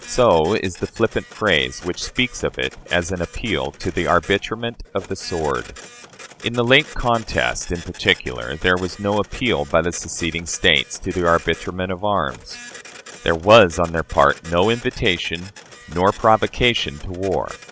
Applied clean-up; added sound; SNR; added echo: none; Printer; 20 dB; none.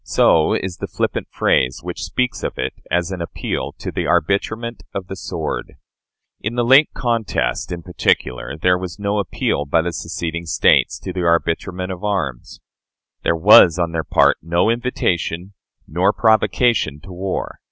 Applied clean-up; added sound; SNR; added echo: none; none; none; none.